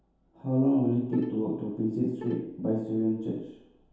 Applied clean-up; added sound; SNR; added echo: none; Bowed string instrument; 18 dB; reverberation time 0.8 s.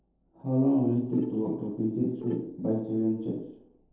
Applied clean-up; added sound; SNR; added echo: neural separator model SepFormer DNS4.